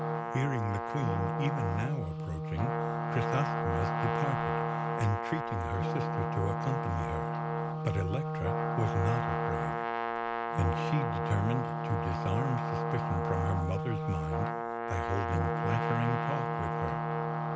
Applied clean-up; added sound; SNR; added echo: none; Wind instrument, woodwind instrument + Brass instrument; -2 dB; none.